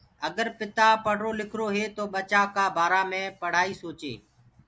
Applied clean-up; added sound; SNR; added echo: none; none; none; none.